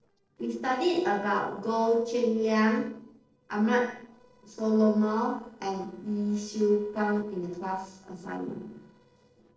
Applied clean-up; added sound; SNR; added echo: neural separator model SepFormer DNS4.